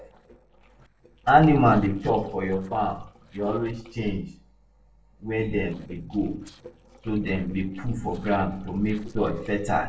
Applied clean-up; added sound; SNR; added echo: neural separator model SepFormer DNS4.